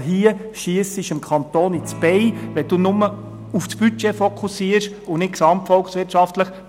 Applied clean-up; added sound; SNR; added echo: none; Electric guitar / Strum; 16 dB; none.